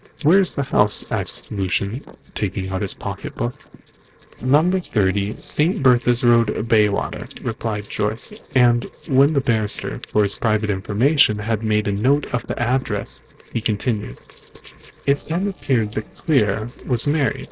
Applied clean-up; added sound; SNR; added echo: neural separator model SepFormer DNS4.